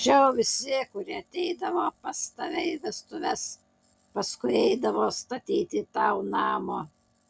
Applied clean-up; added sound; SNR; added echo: none; none; none; none.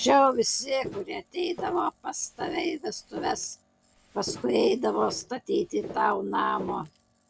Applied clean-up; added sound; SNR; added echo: none; Walk, footsteps; 16 dB; none.